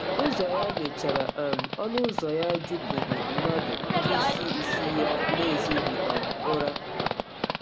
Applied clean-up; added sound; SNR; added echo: none; Livestock, farm animals, working animals; -2 dB; none.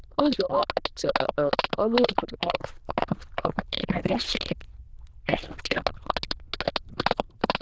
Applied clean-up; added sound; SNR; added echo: neural diffusion model UNIVERSE++.